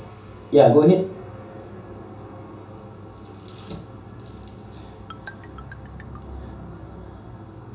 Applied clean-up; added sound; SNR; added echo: none; Marimba, xylophone; 20 dB; reverberation time 0.6 s.